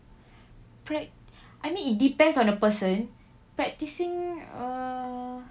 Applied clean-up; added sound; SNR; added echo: none; none; none; none.